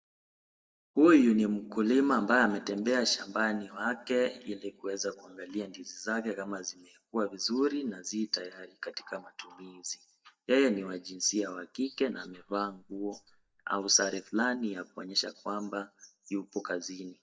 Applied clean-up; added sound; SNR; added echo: neural mask model DeepFilterNet 3.